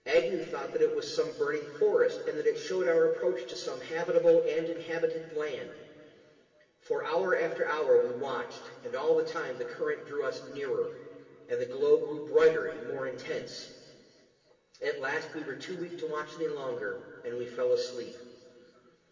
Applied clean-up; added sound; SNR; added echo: none; none; none; reverberation time 2.4 s.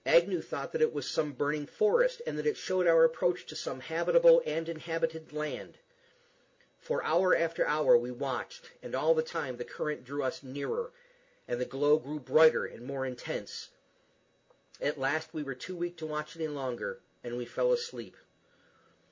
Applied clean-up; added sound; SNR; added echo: none; none; none; none.